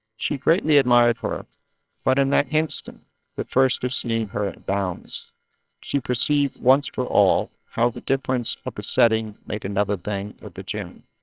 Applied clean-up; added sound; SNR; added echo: neural separator model SepFormer WHAMR!.